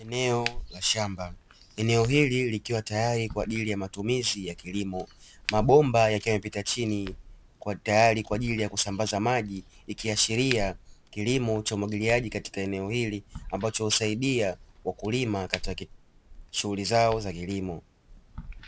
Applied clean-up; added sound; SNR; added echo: none; Crack; 15 dB; none.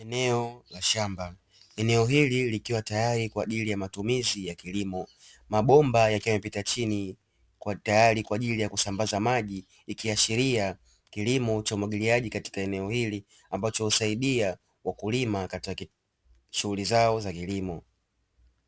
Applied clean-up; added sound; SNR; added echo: none; none; none; none.